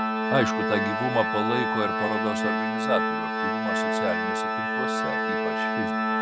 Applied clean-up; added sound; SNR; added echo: none; Organ; -4 dB; none.